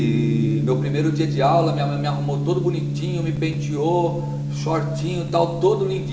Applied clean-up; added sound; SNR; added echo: none; Gong; 0 dB; reverberation time 1.0 s.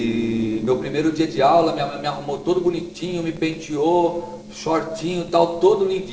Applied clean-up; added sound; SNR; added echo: neural separator model SepFormer DNS4.